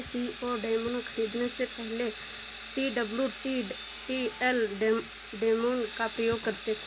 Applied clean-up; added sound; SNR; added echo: none; Sawing; 9 dB; none.